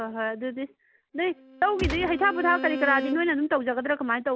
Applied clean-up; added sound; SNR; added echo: none; Bowed string instrument + Gunshot, gunfire; 9 dB; none.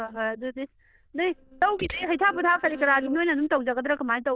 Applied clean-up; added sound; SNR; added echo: neural diffusion model UNIVERSE++.